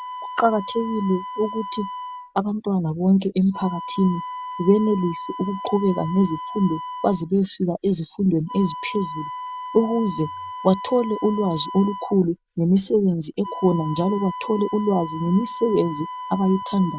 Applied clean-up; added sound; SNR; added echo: none; Wind instrument, woodwind instrument; 11 dB; none.